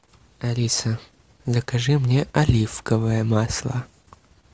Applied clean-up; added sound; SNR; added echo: none; none; none; none.